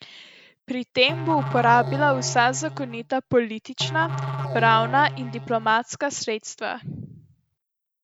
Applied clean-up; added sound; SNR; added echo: none; Musical instrument; 7 dB; none.